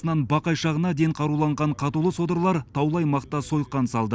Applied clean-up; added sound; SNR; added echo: none; none; none; none.